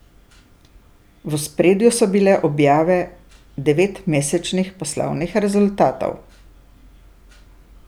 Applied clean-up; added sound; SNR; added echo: none; none; none; none.